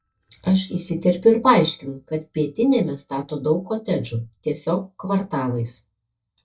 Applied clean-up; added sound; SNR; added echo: neural mask model DeepFilterNet 3.